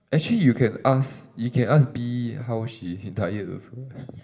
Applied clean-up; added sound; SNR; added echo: none; none; none; reverberation time 1.0 s.